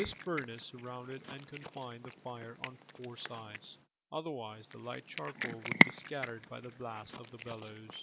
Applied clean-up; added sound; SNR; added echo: none; Cat; -5 dB; none.